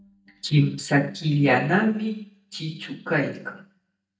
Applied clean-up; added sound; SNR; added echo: neural mask model DeepFilterNet 3.